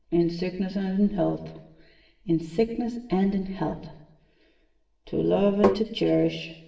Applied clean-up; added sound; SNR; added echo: none; Tap; -2 dB; reverberation time 0.9 s.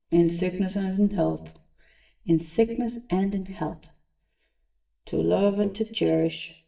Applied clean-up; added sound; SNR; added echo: neural mask model DeepFilterNet 3.